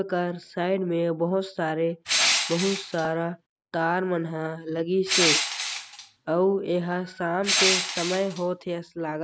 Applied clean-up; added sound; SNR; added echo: none; Crushing; 1 dB; none.